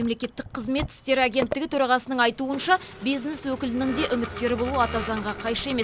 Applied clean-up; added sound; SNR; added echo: none; Vehicle; 11 dB; none.